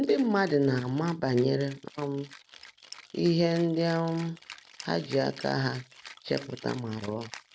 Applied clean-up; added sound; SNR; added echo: none; Rattle (instrument); 20 dB; none.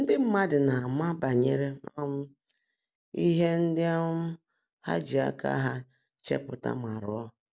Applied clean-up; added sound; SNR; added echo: none; none; none; none.